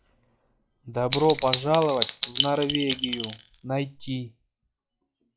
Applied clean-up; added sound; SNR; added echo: classical method log-MMSE.